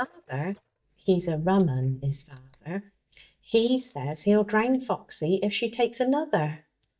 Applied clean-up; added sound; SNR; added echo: neural mask model DeepFilterNet 3.